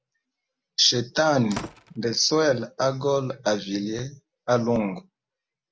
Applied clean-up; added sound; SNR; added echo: none; Slam; 17 dB; none.